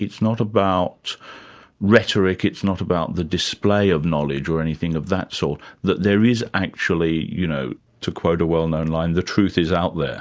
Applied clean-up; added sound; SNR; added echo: none; none; none; none.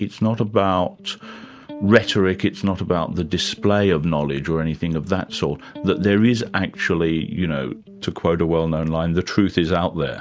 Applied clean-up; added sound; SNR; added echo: none; Electric guitar; 19 dB; none.